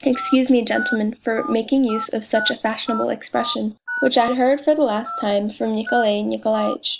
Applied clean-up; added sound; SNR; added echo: none; Telephone; 11 dB; none.